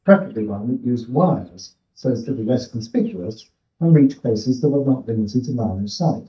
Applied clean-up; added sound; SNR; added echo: neural mask model DeepFilterNet 3.